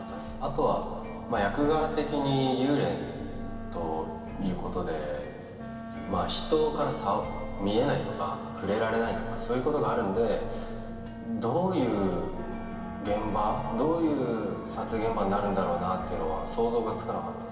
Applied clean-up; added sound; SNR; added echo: none; Wind instrument, woodwind instrument; 12 dB; reverberation time 2.4 s.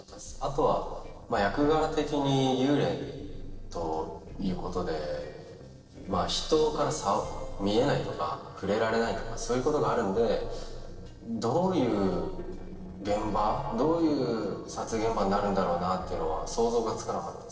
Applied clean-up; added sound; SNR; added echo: neural separator model SepFormer DNS4.